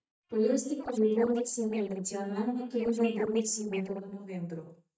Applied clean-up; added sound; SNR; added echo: neural mask model DeepFilterNet 3.